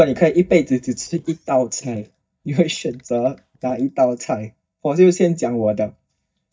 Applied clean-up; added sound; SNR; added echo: neural mask model DeepFilterNet 3.